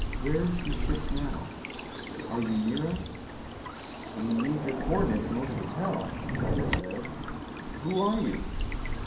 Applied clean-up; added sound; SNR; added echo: none; Stream / Bird vocalization, bird call, bird song; 1 dB; reverberation time 0.6 s.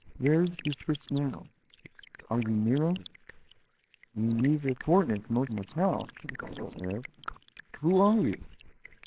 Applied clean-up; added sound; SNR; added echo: neural separator model SepFormer WHAMR!.